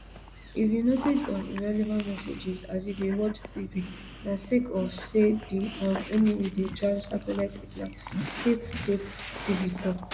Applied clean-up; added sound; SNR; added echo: none; Dog; 11 dB; none.